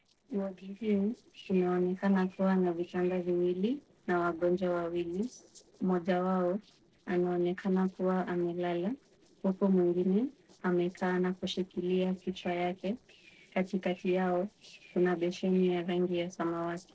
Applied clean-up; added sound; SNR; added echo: neural separator model SepFormer DNS4.